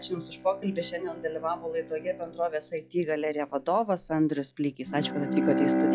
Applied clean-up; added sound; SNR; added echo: classical method log-MMSE.